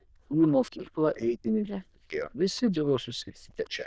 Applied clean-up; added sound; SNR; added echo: neural diffusion model UNIVERSE++.